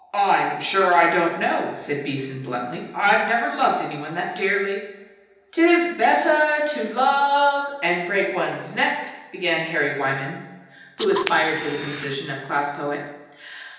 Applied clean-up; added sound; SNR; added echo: none; Camera; 8 dB; reverberation time 0.9 s.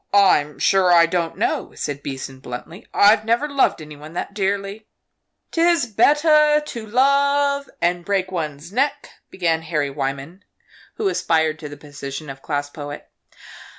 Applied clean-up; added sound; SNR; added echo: none; none; none; none.